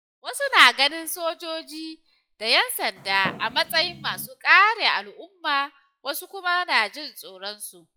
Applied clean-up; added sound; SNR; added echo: classical method log-MMSE.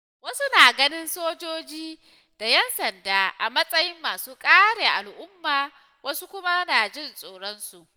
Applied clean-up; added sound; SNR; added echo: none; none; none; none.